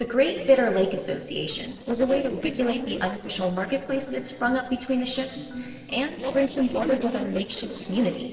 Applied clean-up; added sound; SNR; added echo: neural separator model SepFormer DNS4.